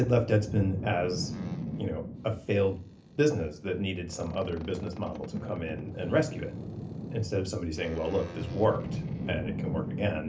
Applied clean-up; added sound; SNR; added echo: none; Boat, Water vehicle; 7 dB; reverberation time 0.3 s.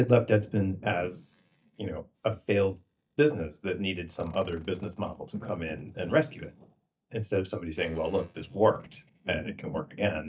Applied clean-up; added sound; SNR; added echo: neural mask model DeepFilterNet 3.